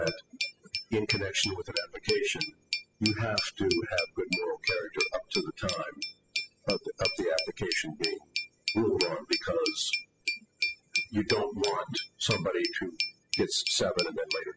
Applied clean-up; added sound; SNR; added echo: classical method spectral subtraction.